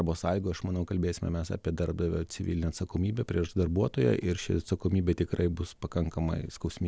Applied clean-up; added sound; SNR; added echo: none; none; none; none.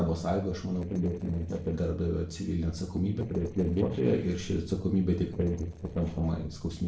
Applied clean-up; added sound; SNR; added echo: neural separator model SepFormer DNS4.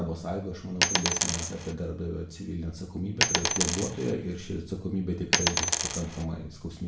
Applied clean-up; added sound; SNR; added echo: none; Coin (dropping); -4 dB; reverberation time 0.5 s.